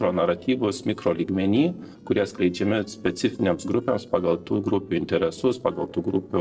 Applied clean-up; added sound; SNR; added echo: neural separator model SepFormer DNS4.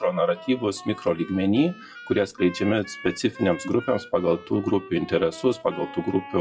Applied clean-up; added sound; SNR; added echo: classical method WPE with log-MMSE.